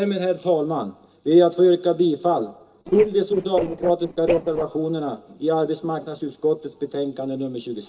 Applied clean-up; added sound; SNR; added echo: neural separator model SepFormer DNS4.